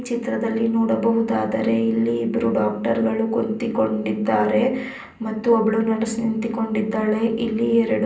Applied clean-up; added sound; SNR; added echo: none; none; none; reverberation time 0.6 s.